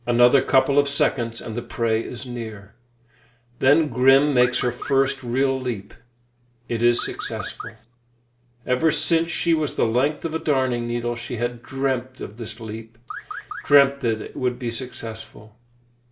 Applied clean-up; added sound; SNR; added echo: none; Car; 12 dB; none.